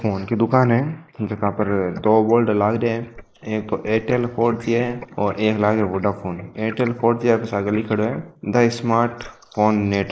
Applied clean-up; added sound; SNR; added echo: neural mask model Resemble Enhance denoiser.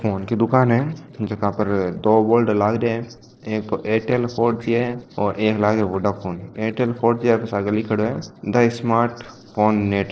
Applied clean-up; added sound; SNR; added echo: neural separator model SepFormer DNS4.